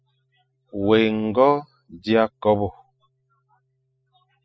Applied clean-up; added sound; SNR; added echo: classical method spectral subtraction.